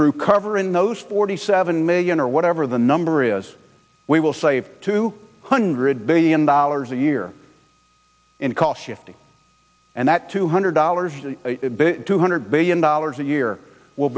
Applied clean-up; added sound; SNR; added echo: none; none; none; none.